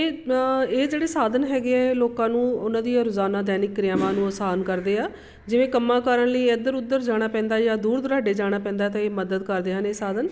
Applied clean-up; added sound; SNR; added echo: none; none; none; none.